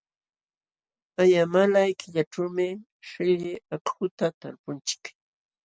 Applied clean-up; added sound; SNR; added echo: none; none; none; none.